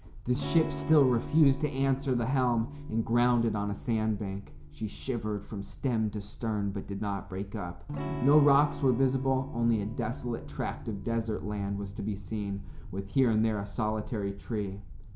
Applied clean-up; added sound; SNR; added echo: none; Electric guitar / Strum; 13 dB; none.